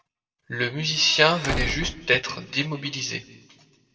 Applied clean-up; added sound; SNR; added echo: none; Squeak / Slam / Wood; 6 dB; reverberation time 1.3 s.